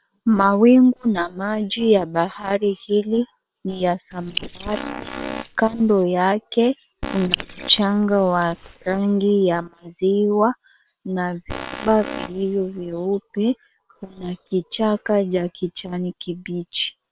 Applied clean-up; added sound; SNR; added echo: neural separator model SepFormer WHAM!.